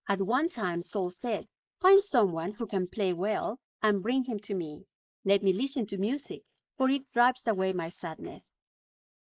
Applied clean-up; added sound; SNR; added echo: neural mask model Resemble Enhance denoiser.